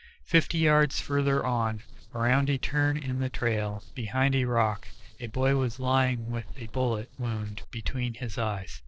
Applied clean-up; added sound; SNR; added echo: neural separator model SepFormer DNS4.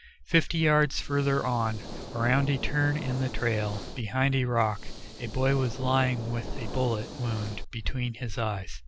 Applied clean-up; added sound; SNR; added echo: none; Hiss; 12 dB; none.